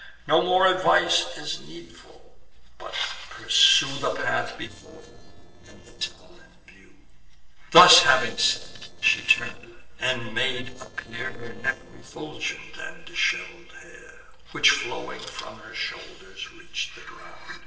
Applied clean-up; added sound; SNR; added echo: neural separator model SepFormer DNS4.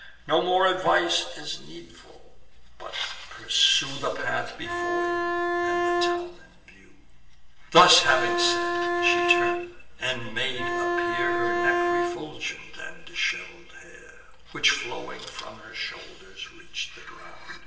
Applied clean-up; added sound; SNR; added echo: none; Bowed string instrument; -2 dB; reverberation time 1.2 s.